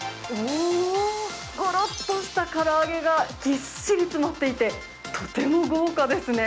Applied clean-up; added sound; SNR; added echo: none; none; none; none.